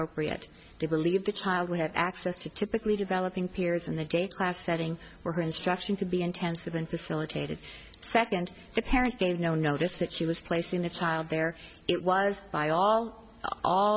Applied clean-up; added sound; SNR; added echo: none; none; none; none.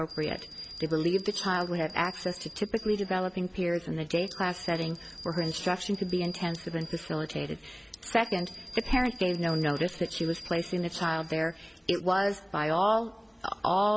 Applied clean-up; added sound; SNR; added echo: none; Bell; 15 dB; none.